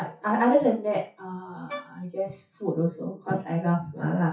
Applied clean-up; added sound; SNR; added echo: classical method WPE with log-MMSE.